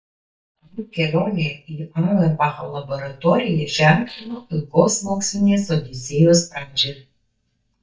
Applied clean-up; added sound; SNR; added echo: neural mask model DeepFilterNet 3.